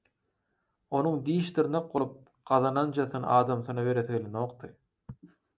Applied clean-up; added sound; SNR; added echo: none; none; none; none.